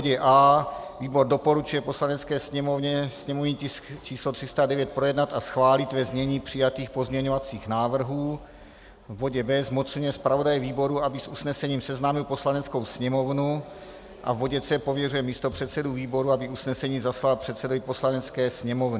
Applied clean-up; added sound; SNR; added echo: none; none; none; none.